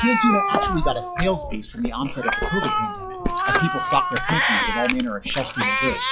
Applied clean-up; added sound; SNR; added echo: classical method log-MMSE.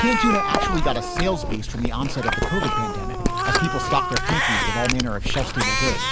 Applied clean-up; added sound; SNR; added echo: none; Cat + Chewing, mastication; -3 dB; none.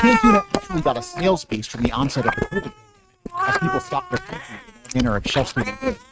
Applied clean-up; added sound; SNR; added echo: neural mask model RNNoise.